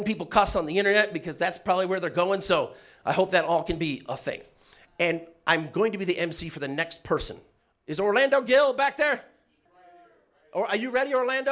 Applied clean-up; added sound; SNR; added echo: none; none; none; none.